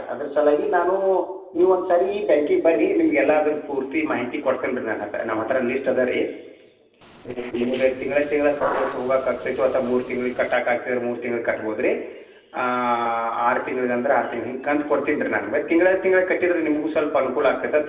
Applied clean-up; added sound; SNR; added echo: neural separator model SepFormer DNS4.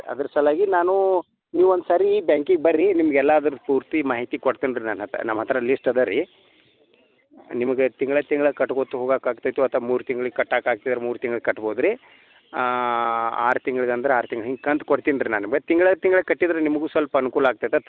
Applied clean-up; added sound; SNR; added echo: none; none; none; none.